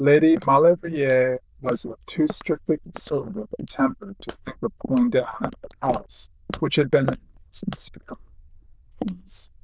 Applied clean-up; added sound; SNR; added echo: neural diffusion model UNIVERSE++.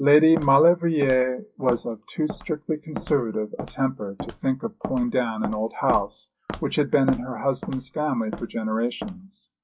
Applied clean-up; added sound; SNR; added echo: classical method log-MMSE.